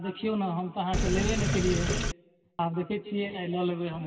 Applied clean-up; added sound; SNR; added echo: none; Sink (filling or washing); -3 dB; reverberation time 1.4 s.